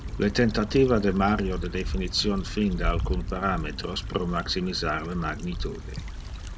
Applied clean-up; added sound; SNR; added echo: none; Stream / Trickle, dribble / Traffic noise, roadway noise; 5 dB; none.